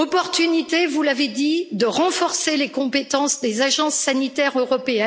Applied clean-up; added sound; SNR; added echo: none; none; none; none.